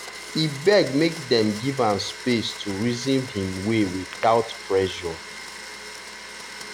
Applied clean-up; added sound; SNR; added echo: none; Domestic sounds, home sounds; 13 dB; none.